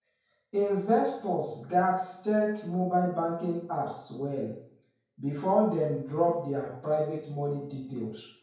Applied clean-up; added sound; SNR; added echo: none; none; none; reverberation time 0.5 s.